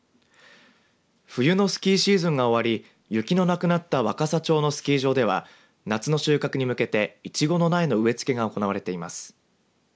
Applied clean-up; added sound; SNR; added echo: none; none; none; none.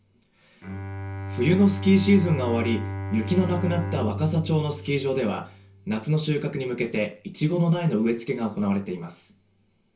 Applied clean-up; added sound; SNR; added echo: none; Bowed string instrument; 10 dB; reverberation time 0.3 s.